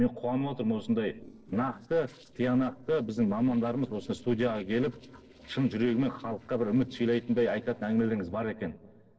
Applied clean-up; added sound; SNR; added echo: neural separator model SepFormer DNS4.